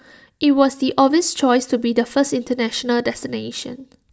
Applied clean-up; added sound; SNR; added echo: none; none; none; none.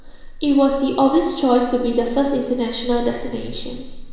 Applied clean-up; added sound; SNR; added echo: none; Buzz; 13 dB; reverberation time 1.0 s.